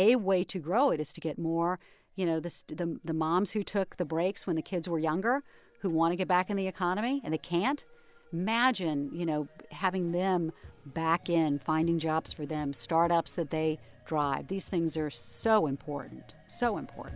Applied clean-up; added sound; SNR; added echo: none; none; none; none.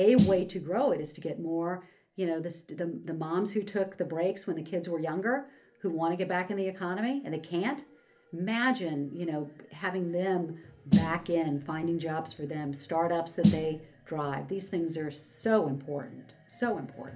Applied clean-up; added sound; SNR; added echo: none; Snare drum; 1 dB; reverberation time 0.3 s.